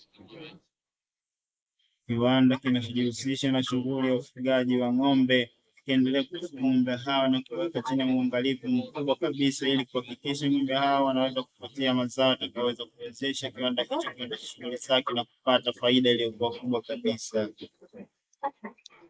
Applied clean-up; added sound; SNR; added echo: neural mask model Resemble Enhance denoiser.